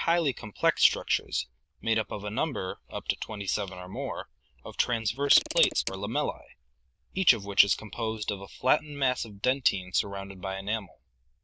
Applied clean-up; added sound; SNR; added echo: neural diffusion model UNIVERSE++.